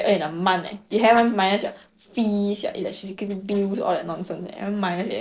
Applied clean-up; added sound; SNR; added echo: neural separator model SepFormer DNS4.